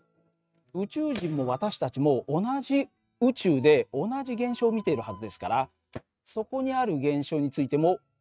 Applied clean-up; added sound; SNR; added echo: neural mask model RNNoise.